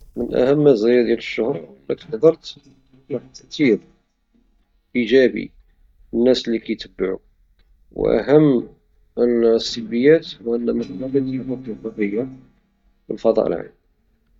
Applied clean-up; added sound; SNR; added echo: neural mask model DeepFilterNet 3.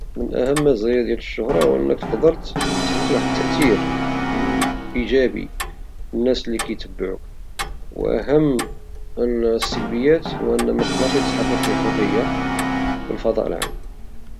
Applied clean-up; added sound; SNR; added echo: none; Brass instrument + Tick-tock; 3 dB; none.